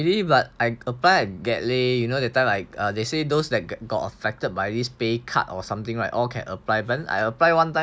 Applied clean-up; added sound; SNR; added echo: none; none; none; none.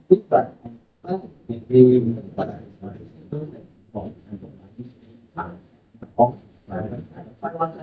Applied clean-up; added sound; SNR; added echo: neural mask model DeepFilterNet 3.